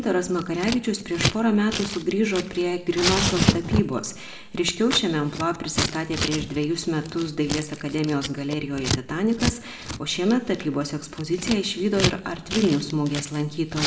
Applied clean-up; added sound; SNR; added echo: none; Scissors; 5 dB; reverberation time 0.7 s.